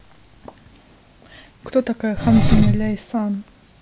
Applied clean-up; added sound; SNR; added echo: none; Engine; 1 dB; none.